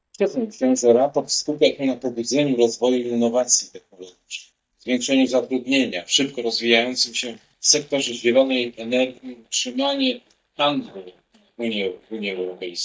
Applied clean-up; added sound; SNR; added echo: neural mask model DeepFilterNet 3.